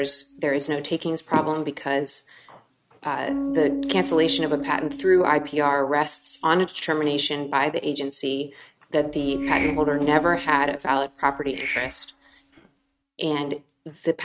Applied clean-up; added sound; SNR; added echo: neural mask model RNNoise.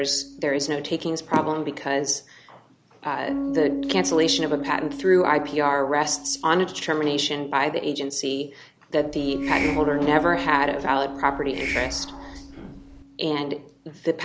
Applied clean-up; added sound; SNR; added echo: none; Bass guitar + Hiss; 9 dB; none.